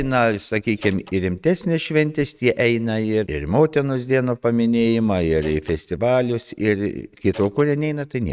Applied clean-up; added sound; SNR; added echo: neural mask model RNNoise.